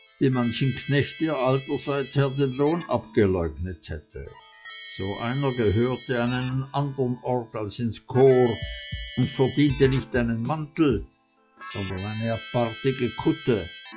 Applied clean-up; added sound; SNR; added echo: classical method log-MMSE.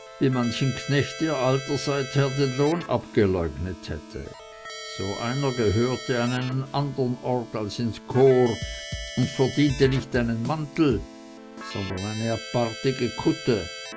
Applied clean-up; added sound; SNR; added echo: none; Keyboard (musical) + Drum / Drum kit; 12 dB; none.